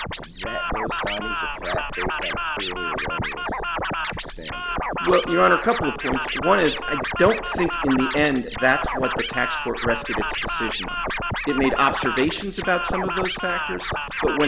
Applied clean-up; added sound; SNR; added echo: none; Scratching (performance technique); 3 dB; none.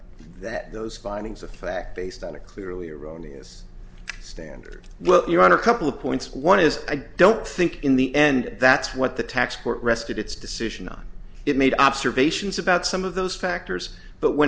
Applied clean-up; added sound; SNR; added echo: none; none; none; none.